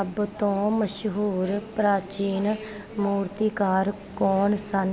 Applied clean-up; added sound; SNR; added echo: none; none; none; none.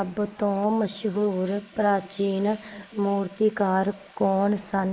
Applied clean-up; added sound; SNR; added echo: neural mask model Resemble Enhance denoiser.